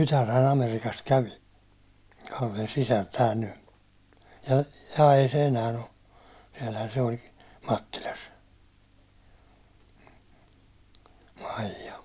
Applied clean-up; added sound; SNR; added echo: none; none; none; none.